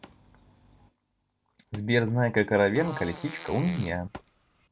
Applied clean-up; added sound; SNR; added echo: none; Fart; 16 dB; none.